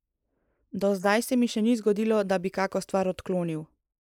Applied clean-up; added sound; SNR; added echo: neural mask model Resemble Enhance denoiser.